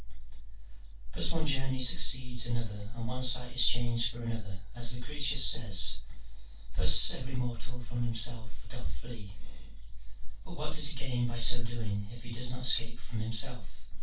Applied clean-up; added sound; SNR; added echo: none; none; none; reverberation time 0.2 s.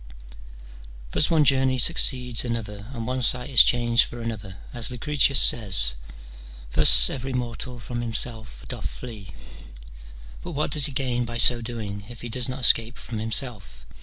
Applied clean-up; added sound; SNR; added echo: none; none; none; none.